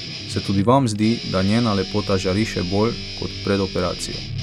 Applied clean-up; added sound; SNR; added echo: none; Guitar; 10 dB; none.